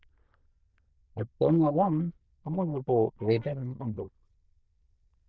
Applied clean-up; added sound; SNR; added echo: neural diffusion model UNIVERSE++.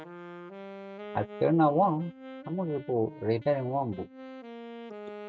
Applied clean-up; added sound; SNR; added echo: neural mask model RNNoise.